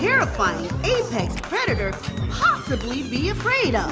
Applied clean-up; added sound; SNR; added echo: none; Door; 20 dB; none.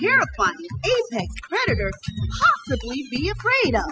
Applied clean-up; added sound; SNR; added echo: classical method spectral subtraction.